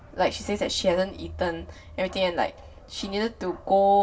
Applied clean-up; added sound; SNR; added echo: none; Bark; 18 dB; reverberation time 0.2 s.